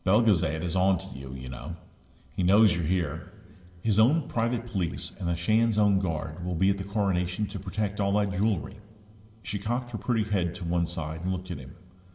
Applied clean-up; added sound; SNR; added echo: none; none; none; reverberation time 2.9 s.